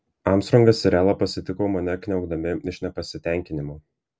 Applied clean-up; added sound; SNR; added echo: none; none; none; none.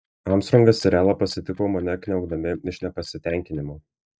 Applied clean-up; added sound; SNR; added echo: neural mask model DeepFilterNet 3.